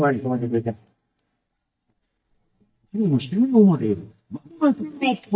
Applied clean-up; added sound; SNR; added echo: neural mask model DeepFilterNet 3.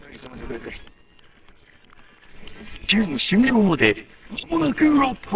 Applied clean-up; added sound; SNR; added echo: neural separator model SepFormer WHAMR!.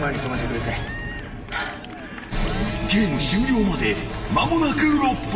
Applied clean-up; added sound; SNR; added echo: none; Cheering; 16 dB; reverberation time 1.1 s.